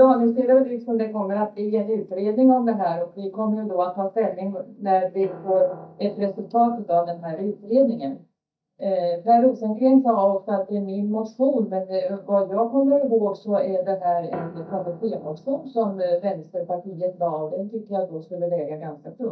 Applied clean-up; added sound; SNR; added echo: neural mask model DeepFilterNet 3.